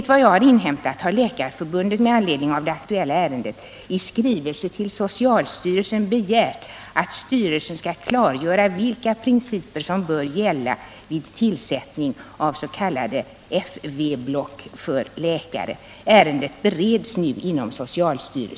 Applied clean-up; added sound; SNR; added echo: none; none; none; none.